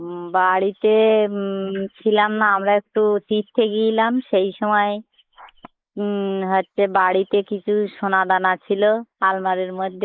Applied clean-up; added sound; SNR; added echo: neural mask model Resemble Enhance denoiser.